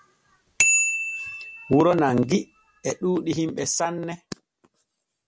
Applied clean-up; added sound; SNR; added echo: none; Bicycle bell; 3 dB; none.